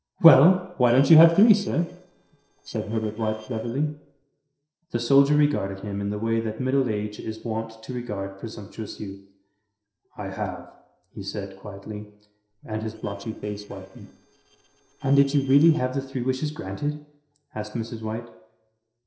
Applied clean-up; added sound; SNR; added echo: neural separator model SepFormer DNS4.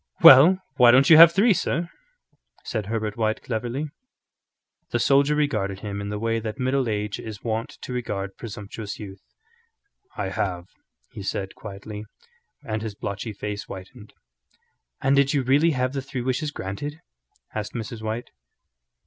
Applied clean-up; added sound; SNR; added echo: none; none; none; none.